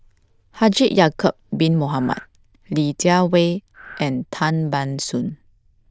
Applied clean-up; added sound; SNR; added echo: neural diffusion model UNIVERSE++.